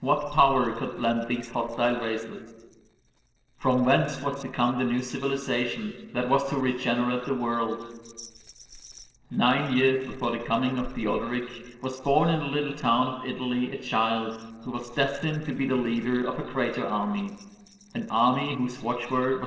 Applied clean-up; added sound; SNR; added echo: neural separator model SepFormer DNS4.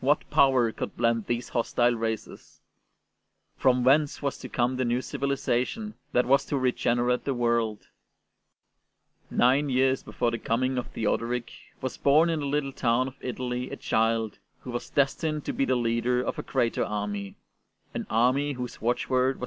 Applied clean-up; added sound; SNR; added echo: none; none; none; none.